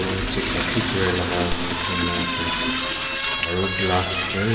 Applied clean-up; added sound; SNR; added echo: none; Toilet flush / Door; -4 dB; reverberation time 2.9 s.